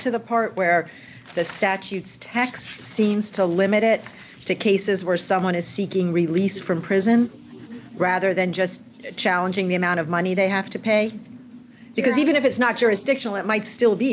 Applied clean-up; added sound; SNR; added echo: none; none; none; none.